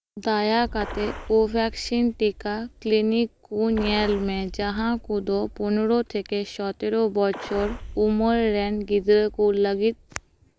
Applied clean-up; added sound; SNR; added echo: none; Gunshot, gunfire + Boom; 15 dB; none.